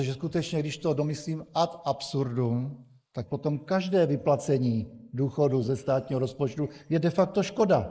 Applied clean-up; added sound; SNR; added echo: neural mask model Resemble Enhance denoiser.